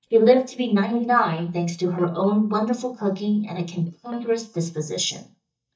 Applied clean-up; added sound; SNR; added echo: neural mask model DeepFilterNet 3.